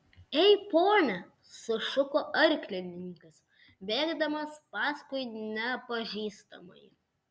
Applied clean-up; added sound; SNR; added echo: none; none; none; none.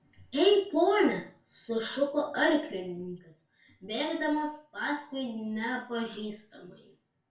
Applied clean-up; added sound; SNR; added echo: none; none; none; reverberation time 0.3 s.